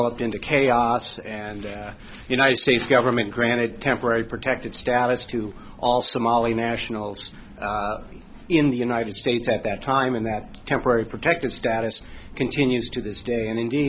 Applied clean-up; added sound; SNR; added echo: none; none; none; none.